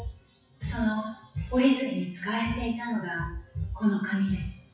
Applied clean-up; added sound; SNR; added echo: classical method WPE with log-MMSE.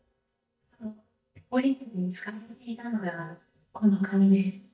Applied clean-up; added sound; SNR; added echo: neural mask model DeepFilterNet 3.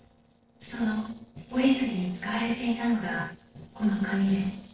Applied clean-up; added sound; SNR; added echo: neural separator model SepFormer DNS4.